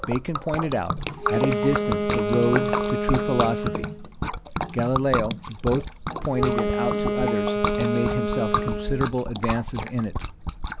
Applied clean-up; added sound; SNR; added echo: none; Liquid + Wind instrument, woodwind instrument; -1 dB; none.